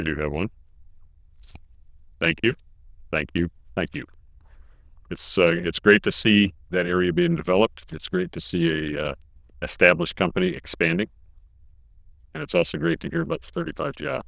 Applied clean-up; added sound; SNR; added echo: neural diffusion model UNIVERSE++.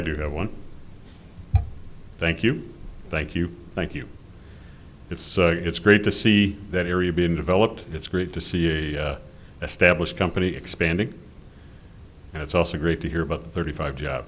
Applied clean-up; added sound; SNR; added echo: none; none; none; none.